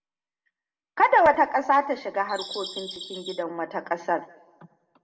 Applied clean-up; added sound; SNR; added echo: none; Bird vocalization, bird call, bird song; 12 dB; reverberation time 1.0 s.